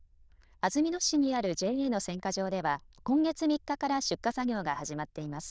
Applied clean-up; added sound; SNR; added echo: neural diffusion model UNIVERSE++.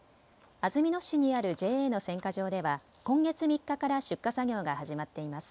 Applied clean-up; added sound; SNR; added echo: none; none; none; none.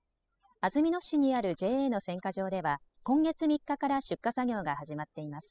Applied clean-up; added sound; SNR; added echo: classical method spectral subtraction.